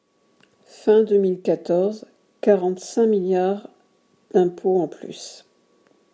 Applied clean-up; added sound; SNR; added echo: none; none; none; none.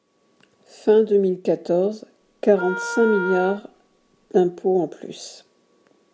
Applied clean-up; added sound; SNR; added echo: none; Wind instrument, woodwind instrument; 9 dB; none.